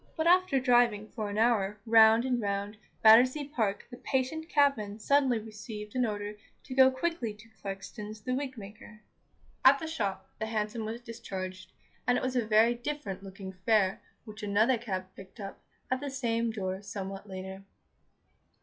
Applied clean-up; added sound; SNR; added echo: classical method log-MMSE.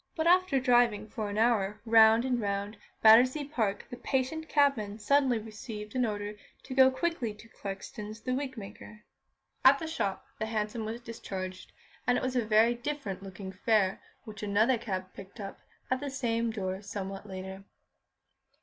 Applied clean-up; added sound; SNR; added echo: none; none; none; none.